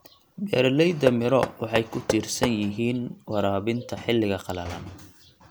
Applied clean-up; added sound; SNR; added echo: none; Knock; 7 dB; none.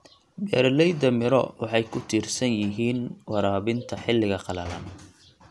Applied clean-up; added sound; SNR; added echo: none; none; none; none.